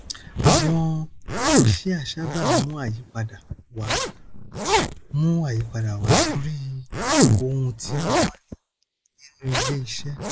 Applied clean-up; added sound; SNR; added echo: neural mask model Resemble Enhance denoiser.